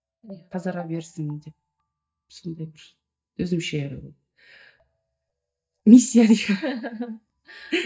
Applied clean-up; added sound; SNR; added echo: neural mask model DeepFilterNet 3.